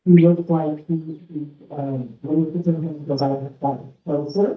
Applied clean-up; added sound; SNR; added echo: neural mask model DeepFilterNet 3.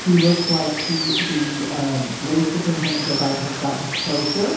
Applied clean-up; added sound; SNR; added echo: none; Water; 5 dB; reverberation time 0.8 s.